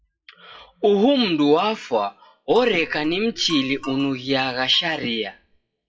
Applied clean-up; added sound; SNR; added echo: classical method WPE with log-MMSE.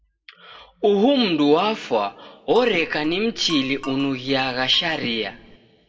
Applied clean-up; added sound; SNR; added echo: none; Glass; 19 dB; reverberation time 0.3 s.